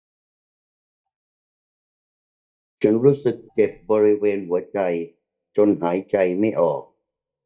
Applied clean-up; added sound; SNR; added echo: neural mask model DeepFilterNet 3.